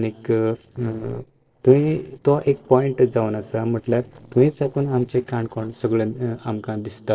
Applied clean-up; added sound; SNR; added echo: neural separator model SepFormer DNS4.